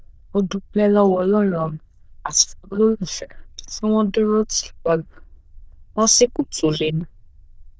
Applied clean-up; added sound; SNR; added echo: neural diffusion model UNIVERSE++.